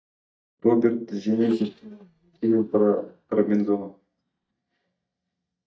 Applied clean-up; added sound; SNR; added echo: neural mask model DeepFilterNet 3.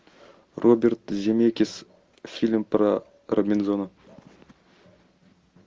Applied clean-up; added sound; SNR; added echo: none; none; none; none.